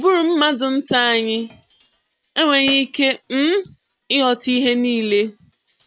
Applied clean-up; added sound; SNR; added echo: none; Chink, clink + Tambourine; 14 dB; none.